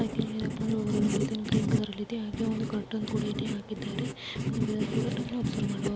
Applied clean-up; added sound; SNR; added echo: none; Writing; -1 dB; none.